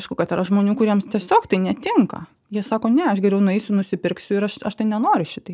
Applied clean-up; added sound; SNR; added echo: none; none; none; none.